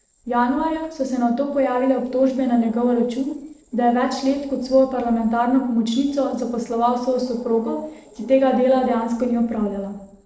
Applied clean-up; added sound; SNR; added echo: neural separator model SepFormer DNS4.